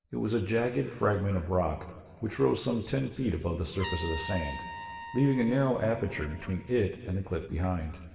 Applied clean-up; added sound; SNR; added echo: none; Trumpet; 16 dB; reverberation time 2.2 s.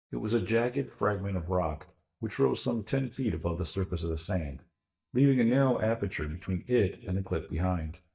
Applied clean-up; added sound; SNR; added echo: neural mask model DeepFilterNet 3.